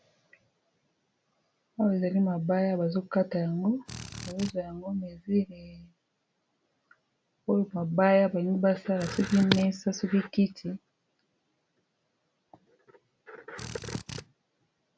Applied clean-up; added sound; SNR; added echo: none; Drill; 11 dB; none.